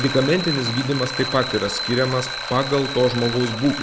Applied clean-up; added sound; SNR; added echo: none; Alarm; 7 dB; none.